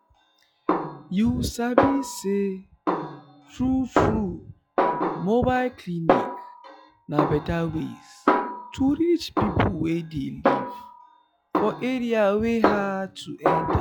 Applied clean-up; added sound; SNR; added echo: classical method log-MMSE.